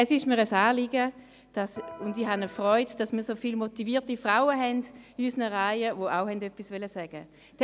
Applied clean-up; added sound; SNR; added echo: none; Electric guitar; 16 dB; none.